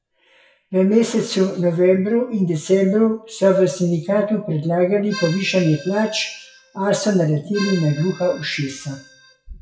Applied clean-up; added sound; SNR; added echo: classical method WPE with log-MMSE.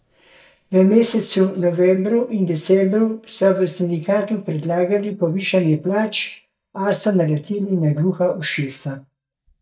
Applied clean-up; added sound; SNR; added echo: neural mask model DeepFilterNet 3.